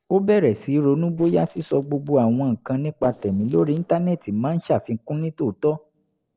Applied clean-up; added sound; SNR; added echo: neural separator model SepFormer DNS4.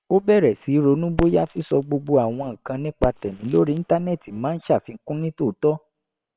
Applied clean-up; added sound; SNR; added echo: neural separator model SepFormer WHAM!.